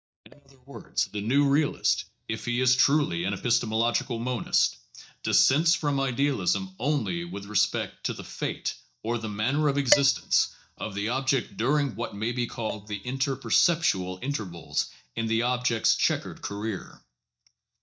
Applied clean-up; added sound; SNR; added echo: neural mask model DeepFilterNet 3.